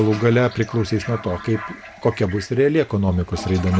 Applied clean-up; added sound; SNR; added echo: none; Toilet flush; 16 dB; none.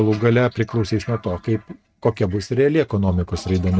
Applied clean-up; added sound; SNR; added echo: neural mask model RNNoise.